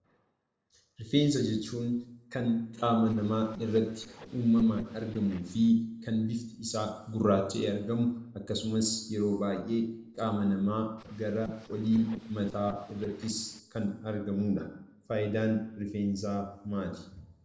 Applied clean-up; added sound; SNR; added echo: neural separator model SepFormer DNS4.